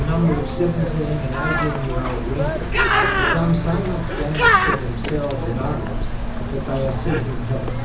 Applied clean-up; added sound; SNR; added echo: none; Bird; -3 dB; reverberation time 0.6 s.